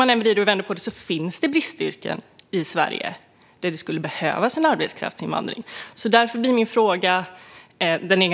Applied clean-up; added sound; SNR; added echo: none; none; none; none.